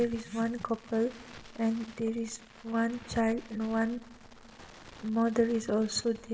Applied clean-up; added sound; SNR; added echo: none; Crackle; 19 dB; reverberation time 0.9 s.